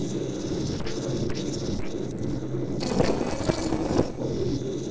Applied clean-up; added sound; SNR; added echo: neural separator model SepFormer DNS4.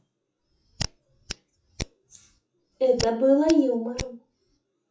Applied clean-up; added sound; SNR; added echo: classical method WPE with log-MMSE.